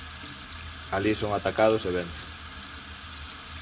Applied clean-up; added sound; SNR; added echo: none; Sink (filling or washing) / Water tap, faucet; 11 dB; reverberation time 0.4 s.